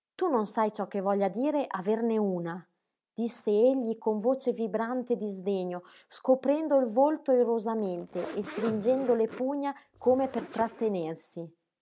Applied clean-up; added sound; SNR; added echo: none; Zipper (clothing); 15 dB; none.